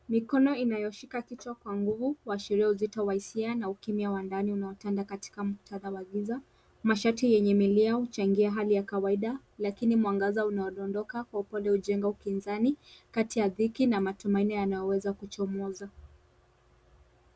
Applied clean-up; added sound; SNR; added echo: none; none; none; none.